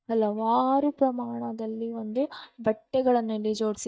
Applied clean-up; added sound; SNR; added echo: neural mask model DeepFilterNet 3.